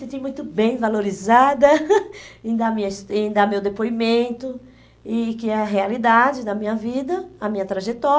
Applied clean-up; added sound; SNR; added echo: none; none; none; none.